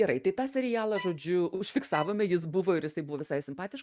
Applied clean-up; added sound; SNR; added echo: neural mask model RNNoise.